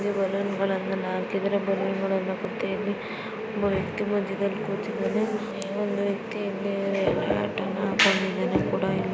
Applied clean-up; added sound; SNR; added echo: none; none; none; none.